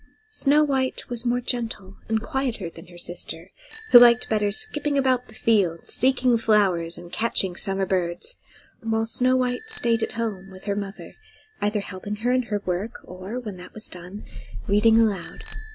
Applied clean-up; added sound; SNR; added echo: none; Bicycle bell; 20 dB; none.